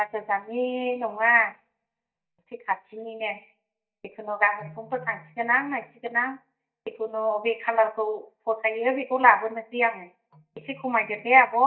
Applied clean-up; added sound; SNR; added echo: neural mask model DeepFilterNet 3.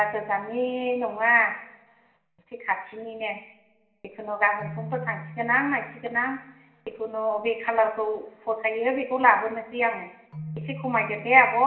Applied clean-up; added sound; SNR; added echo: none; Keyboard (musical); 18 dB; reverberation time 1.0 s.